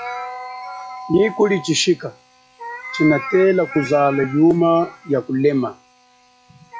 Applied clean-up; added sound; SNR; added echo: classical method log-MMSE.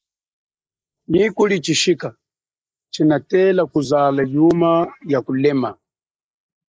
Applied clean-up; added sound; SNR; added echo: neural mask model Resemble Enhance denoiser.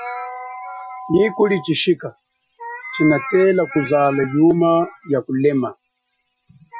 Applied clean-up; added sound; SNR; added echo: classical method Wiener filter.